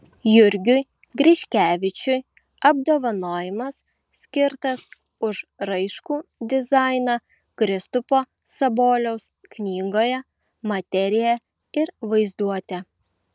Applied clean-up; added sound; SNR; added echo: none; none; none; none.